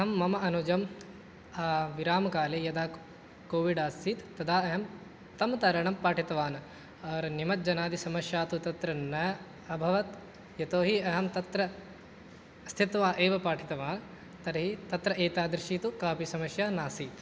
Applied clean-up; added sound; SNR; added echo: none; none; none; none.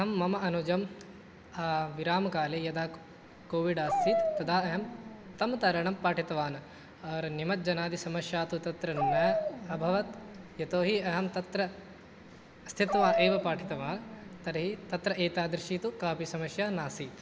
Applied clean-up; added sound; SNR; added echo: none; Dog; 2 dB; none.